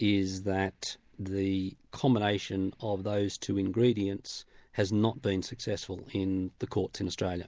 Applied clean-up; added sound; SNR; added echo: none; none; none; none.